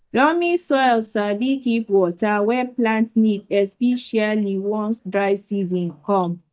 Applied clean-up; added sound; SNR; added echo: neural mask model DeepFilterNet 3.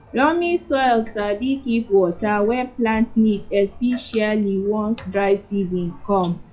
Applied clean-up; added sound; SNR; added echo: classical method WPE with log-MMSE.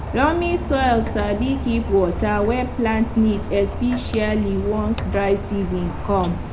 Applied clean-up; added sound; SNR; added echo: none; Rain; 6 dB; reverberation time 0.3 s.